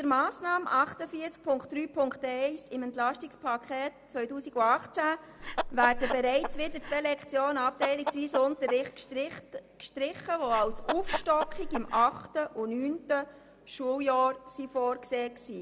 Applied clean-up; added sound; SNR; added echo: none; Breathing + Chicken, rooster; 5 dB; none.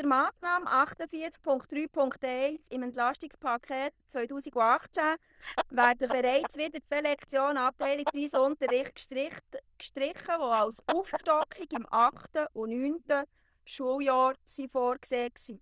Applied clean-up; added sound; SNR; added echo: neural diffusion model UNIVERSE++.